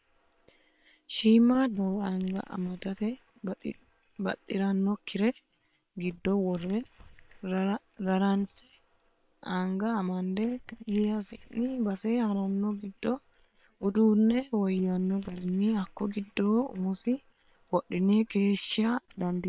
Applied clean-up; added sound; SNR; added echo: neural separator model SepFormer WHAM!.